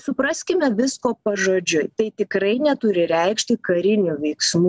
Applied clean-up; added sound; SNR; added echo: none; none; none; none.